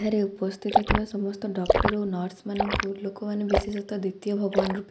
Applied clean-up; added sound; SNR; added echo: none; Liquid; 0 dB; none.